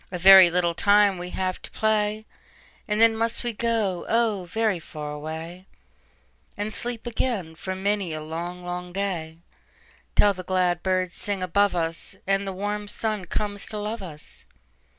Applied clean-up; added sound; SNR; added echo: none; none; none; none.